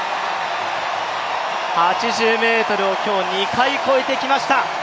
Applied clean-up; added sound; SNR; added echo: none; none; none; none.